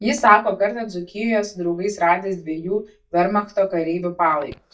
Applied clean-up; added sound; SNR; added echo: neural mask model DeepFilterNet 3.